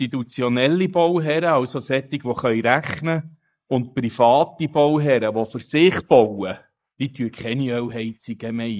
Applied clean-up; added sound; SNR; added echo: neural mask model Resemble Enhance denoiser.